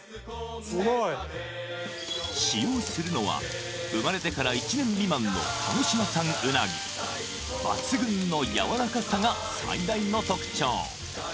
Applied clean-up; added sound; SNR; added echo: none; none; none; none.